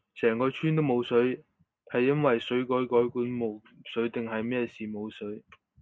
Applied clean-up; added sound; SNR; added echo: none; none; none; none.